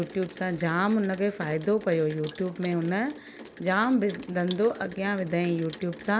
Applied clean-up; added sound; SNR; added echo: none; Rain; 17 dB; none.